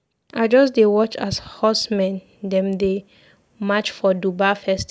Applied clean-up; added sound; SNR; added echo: none; none; none; none.